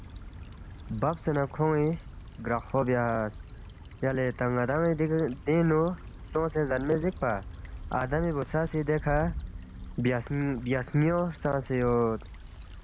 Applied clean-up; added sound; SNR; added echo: none; Stream / Trickle, dribble / Traffic noise, roadway noise; 13 dB; none.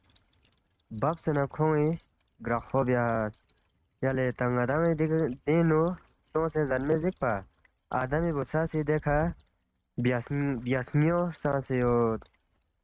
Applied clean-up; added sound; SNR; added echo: neural mask model RNNoise.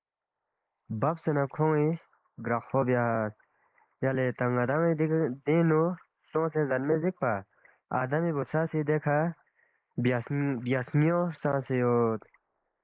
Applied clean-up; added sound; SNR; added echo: neural mask model Resemble Enhance denoiser.